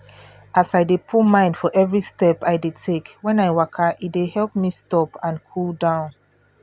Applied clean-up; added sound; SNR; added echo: none; none; none; none.